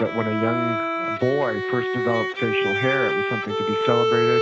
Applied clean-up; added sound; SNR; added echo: none; Bowed string instrument; -2 dB; none.